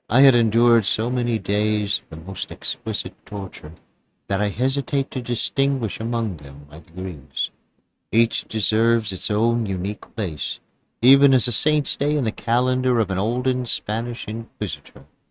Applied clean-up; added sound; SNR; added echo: neural mask model RNNoise.